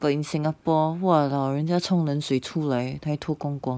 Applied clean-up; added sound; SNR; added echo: neural mask model Resemble Enhance denoiser.